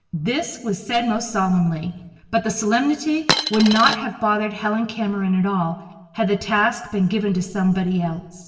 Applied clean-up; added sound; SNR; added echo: none; Coin (dropping); 1 dB; reverberation time 1.0 s.